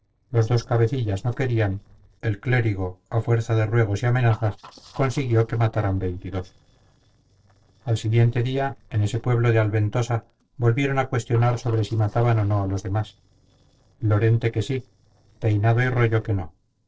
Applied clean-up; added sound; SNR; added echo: neural separator model SepFormer DNS4.